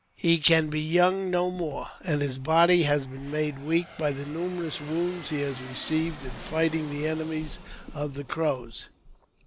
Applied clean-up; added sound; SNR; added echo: none; Aircraft; 19 dB; none.